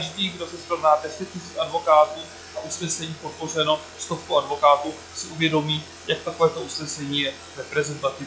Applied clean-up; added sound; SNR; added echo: classical method log-MMSE.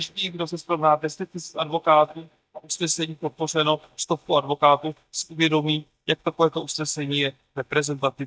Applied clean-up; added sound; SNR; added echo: neural mask model DeepFilterNet 3.